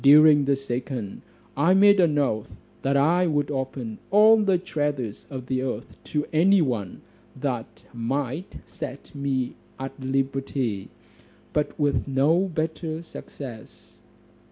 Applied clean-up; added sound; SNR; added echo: none; none; none; none.